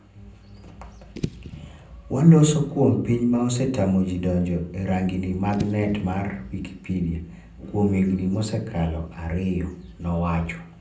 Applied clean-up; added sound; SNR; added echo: none; Fireworks / Boom; 17 dB; reverberation time 0.6 s.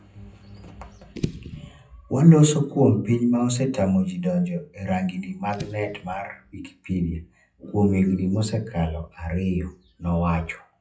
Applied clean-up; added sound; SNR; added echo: classical method WPE with log-MMSE.